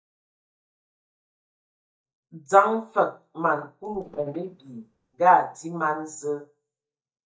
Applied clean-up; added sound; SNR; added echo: neural mask model DeepFilterNet 3.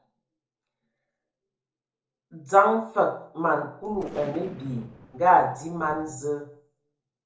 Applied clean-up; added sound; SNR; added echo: neural separator model SepFormer DNS4.